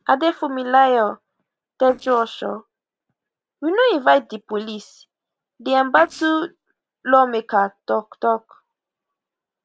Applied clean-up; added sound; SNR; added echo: neural separator model SepFormer DNS4.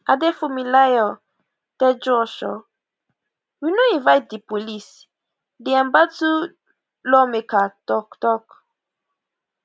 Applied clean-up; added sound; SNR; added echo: none; none; none; none.